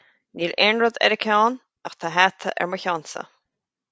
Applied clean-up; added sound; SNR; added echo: none; none; none; none.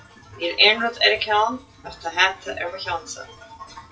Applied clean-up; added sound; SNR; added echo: classical method WPE with log-MMSE.